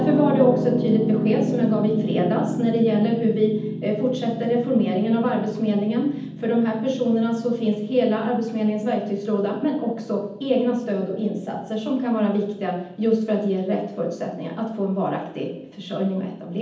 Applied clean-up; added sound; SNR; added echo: none; Piano; 8 dB; reverberation time 0.8 s.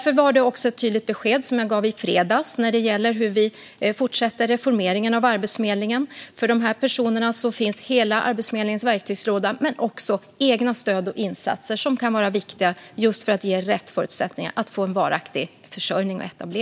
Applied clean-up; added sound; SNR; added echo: none; none; none; none.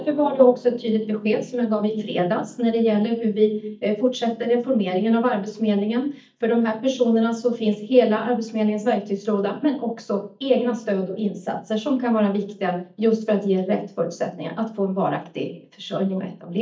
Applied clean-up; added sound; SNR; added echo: neural mask model DeepFilterNet 3.